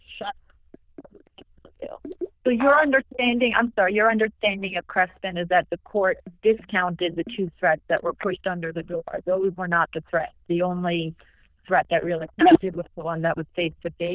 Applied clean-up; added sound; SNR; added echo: neural diffusion model UNIVERSE++.